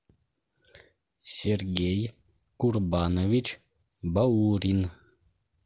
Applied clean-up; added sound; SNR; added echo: none; none; none; none.